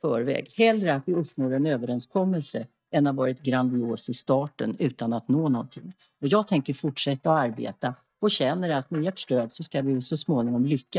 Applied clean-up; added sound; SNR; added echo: neural mask model DeepFilterNet 3.